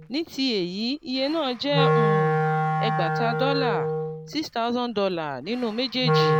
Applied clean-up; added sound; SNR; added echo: none; Wind instrument, woodwind instrument; -2 dB; none.